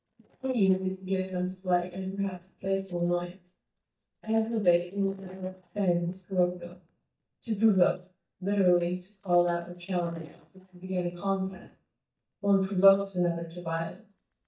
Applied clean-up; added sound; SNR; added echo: neural mask model DeepFilterNet 3.